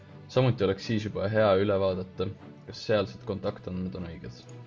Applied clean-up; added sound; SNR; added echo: none; Musical instrument; 19 dB; none.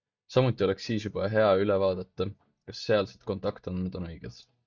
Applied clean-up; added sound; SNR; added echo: neural mask model DeepFilterNet 3.